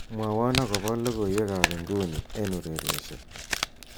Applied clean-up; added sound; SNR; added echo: none; Crumpling, crinkling; 4 dB; none.